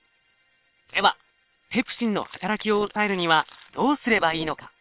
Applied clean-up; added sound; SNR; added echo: neural separator model SepFormer WHAM!.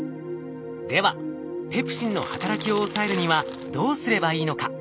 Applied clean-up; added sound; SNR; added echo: none; Crackle; 13 dB; none.